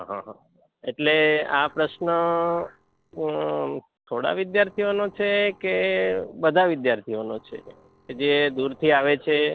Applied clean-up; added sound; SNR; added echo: neural separator model SepFormer DNS4.